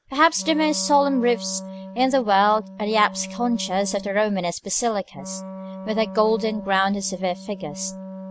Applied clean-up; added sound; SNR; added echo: none; Wind instrument, woodwind instrument; 14 dB; none.